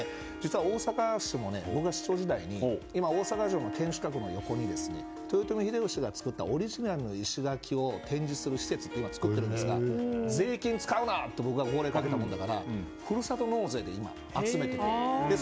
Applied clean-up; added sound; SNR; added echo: none; Harp; 11 dB; none.